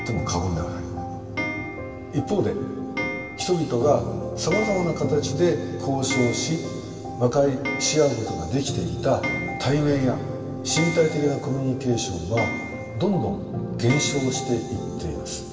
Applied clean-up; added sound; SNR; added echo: none; Clock; 11 dB; reverberation time 2.5 s.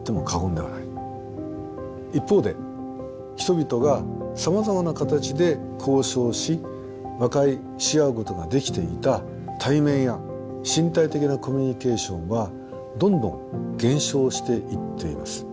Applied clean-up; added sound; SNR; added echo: none; none; none; none.